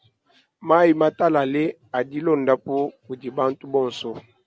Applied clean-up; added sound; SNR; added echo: none; none; none; none.